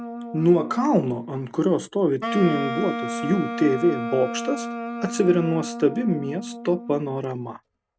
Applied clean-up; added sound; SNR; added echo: none; Wind instrument, woodwind instrument; 8 dB; none.